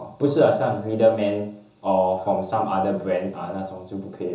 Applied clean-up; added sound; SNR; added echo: none; none; none; reverberation time 0.6 s.